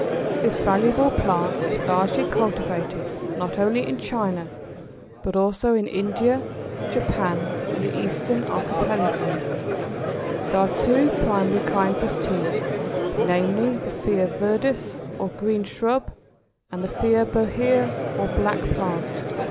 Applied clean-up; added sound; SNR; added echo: none; Crowd; 3 dB; none.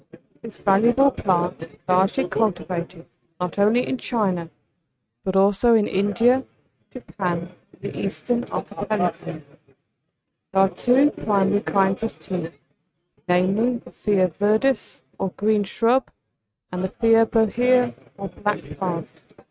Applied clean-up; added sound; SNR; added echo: neural mask model RNNoise.